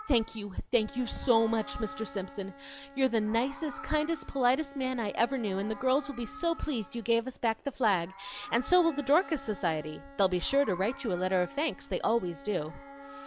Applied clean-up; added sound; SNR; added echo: none; Meow + Bowed string instrument; 17 dB; none.